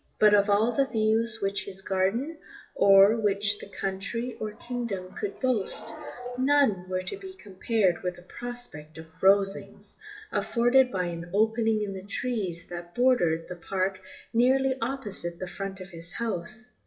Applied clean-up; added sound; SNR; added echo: classical method WPE with log-MMSE.